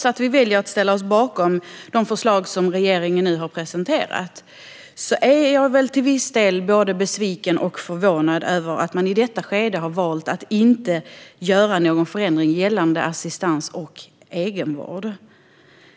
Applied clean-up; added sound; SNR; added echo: none; none; none; none.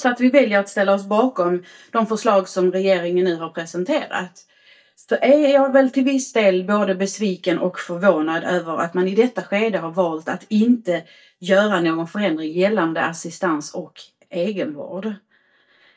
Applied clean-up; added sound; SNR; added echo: neural mask model DeepFilterNet 3.